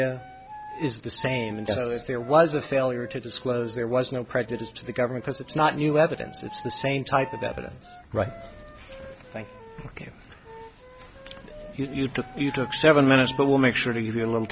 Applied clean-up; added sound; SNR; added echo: none; Wind instrument, woodwind instrument; 18 dB; none.